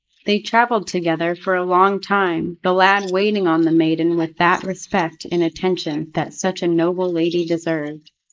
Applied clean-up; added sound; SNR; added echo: neural mask model Resemble Enhance denoiser.